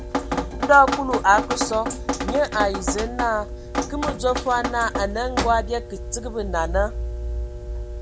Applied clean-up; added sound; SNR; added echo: none; Drip; 4 dB; none.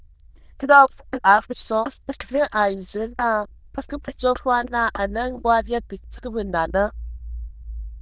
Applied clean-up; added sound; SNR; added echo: neural diffusion model UNIVERSE++.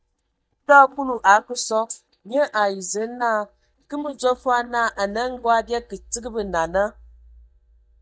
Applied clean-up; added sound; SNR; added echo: neural mask model DeepFilterNet 3.